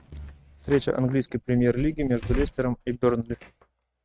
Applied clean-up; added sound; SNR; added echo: neural mask model RNNoise.